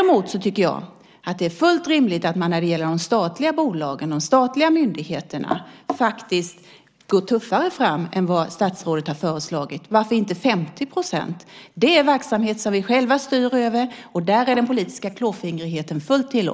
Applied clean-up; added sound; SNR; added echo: none; none; none; none.